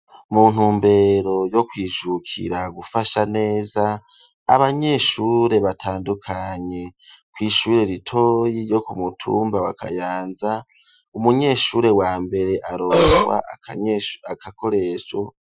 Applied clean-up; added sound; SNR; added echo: classical method Wiener filter.